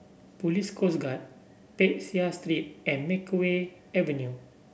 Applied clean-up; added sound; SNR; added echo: none; none; none; none.